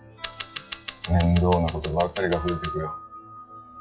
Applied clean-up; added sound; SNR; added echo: classical method log-MMSE.